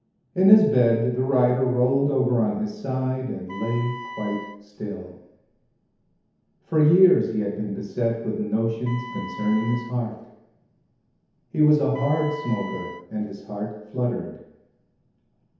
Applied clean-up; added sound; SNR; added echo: none; Wind instrument, woodwind instrument; 14 dB; reverberation time 1.0 s.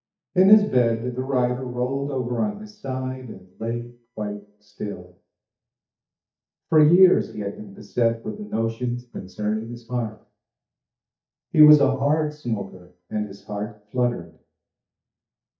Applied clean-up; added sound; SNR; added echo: neural mask model DeepFilterNet 3.